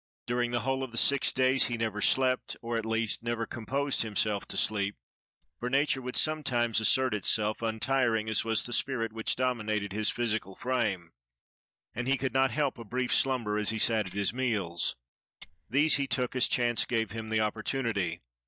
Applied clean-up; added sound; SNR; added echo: neural mask model DeepFilterNet 3.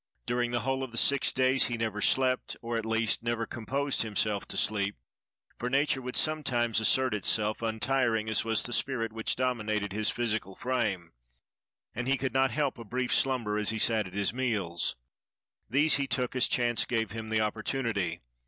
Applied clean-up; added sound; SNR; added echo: none; none; none; none.